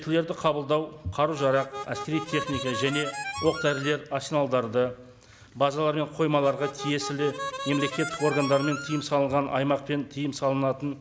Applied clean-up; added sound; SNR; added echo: none; Harmonica; 8 dB; none.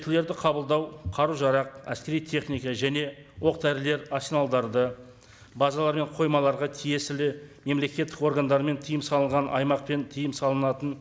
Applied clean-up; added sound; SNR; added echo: none; none; none; none.